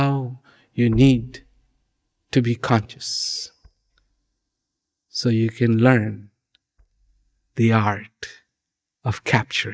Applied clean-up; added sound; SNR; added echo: neural mask model DeepFilterNet 3.